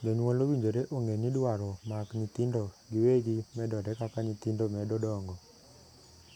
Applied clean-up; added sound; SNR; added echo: none; none; none; none.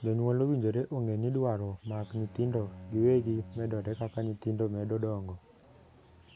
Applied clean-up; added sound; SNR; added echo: none; Bowed string instrument; 19 dB; none.